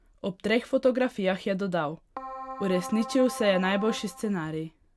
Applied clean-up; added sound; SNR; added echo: none; Keyboard (musical); 11 dB; none.